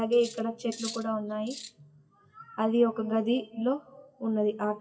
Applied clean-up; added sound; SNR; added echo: classical method WPE with log-MMSE.